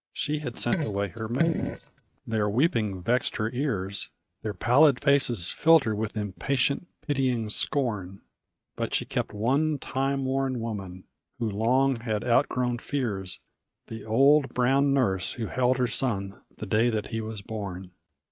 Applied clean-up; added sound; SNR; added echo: neural mask model RNNoise.